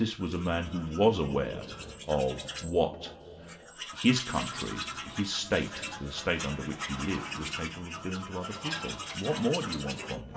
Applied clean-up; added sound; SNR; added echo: none; Tools; 9 dB; reverberation time 2.3 s.